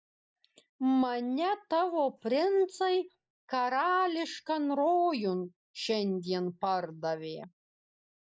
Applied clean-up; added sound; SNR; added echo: neural mask model Resemble Enhance denoiser.